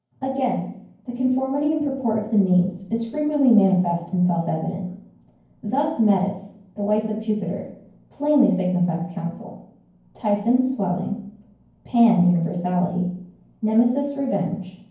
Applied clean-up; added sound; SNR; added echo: none; none; none; reverberation time 0.9 s.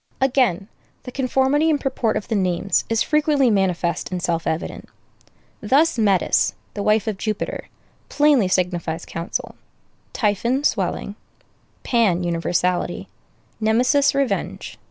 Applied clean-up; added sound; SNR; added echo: none; none; none; none.